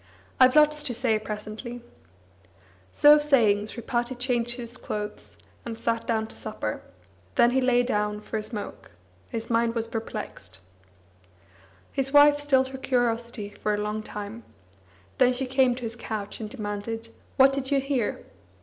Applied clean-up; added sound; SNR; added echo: none; none; none; none.